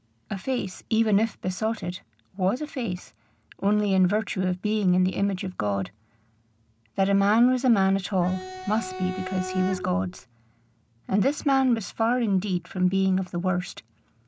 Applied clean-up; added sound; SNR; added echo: none; Bowed string instrument; 9 dB; none.